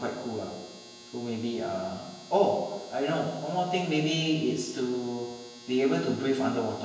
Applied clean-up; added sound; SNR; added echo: none; Domestic sounds, home sounds; 19 dB; reverberation time 1.0 s.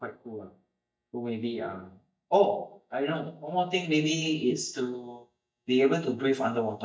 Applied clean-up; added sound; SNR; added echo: neural mask model DeepFilterNet 3.